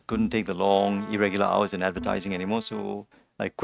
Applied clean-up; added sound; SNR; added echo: neural mask model RNNoise.